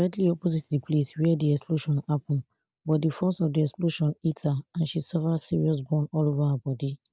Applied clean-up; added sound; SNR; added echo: none; none; none; none.